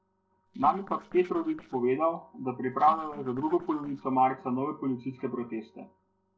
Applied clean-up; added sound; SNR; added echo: neural separator model SepFormer DNS4.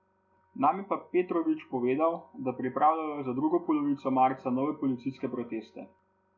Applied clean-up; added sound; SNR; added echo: none; none; none; none.